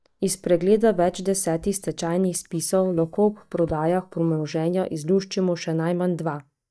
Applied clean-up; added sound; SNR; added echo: neural mask model DeepFilterNet 3.